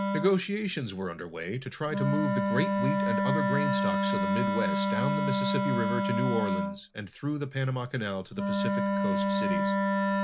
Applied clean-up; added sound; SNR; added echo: none; Wind instrument, woodwind instrument; -3 dB; none.